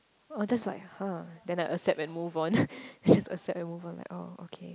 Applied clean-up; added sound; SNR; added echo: none; none; none; none.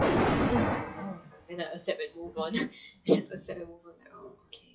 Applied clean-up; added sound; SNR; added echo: classical method WPE with log-MMSE.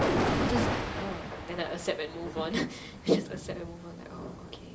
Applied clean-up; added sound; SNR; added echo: none; Thunder; -1 dB; reverberation time 0.2 s.